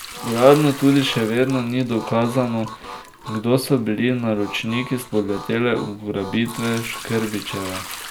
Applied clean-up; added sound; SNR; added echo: none; Sink (filling or washing) / Liquid + Harmonica; 14 dB; none.